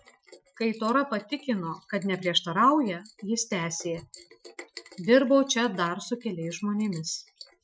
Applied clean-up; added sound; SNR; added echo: classical method Wiener filter.